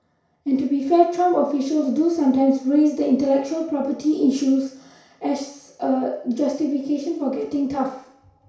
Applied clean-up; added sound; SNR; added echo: none; none; none; reverberation time 0.6 s.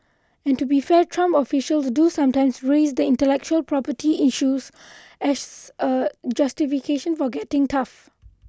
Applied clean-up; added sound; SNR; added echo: none; none; none; none.